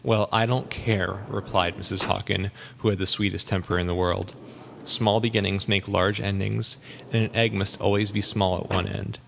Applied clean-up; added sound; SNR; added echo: none; Sliding door; 18 dB; none.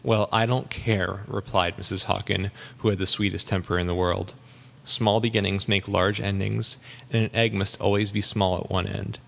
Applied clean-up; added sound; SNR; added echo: none; none; none; none.